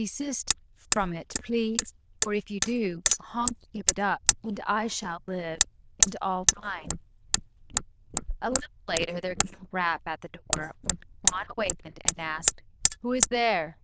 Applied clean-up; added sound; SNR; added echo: neural diffusion model UNIVERSE++.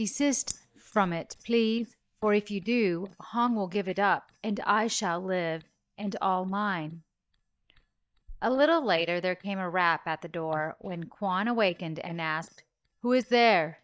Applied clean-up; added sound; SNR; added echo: neural mask model DeepFilterNet 3.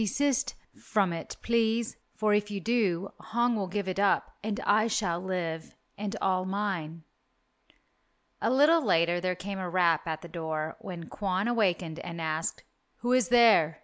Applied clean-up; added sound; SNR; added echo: none; none; none; none.